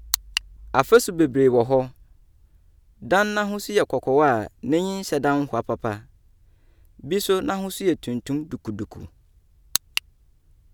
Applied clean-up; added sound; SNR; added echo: none; none; none; none.